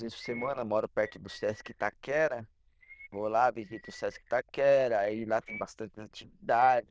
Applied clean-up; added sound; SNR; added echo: neural diffusion model UNIVERSE++.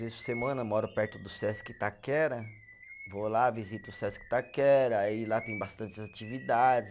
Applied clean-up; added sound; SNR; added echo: none; Bird vocalization, bird call, bird song; 19 dB; none.